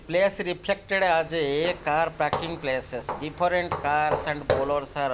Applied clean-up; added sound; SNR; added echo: none; Walk, footsteps; 8 dB; none.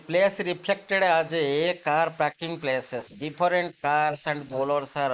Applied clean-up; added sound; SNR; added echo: neural mask model Resemble Enhance denoiser.